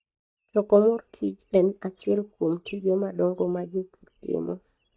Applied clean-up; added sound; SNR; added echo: neural mask model DeepFilterNet 3.